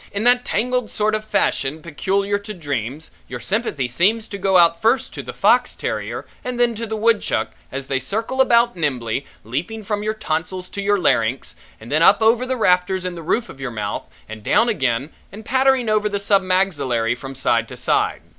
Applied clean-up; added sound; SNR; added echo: none; none; none; none.